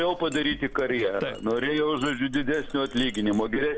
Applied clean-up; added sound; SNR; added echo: none; Chink, clink; 14 dB; none.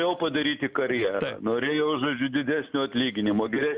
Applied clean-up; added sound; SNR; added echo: none; none; none; none.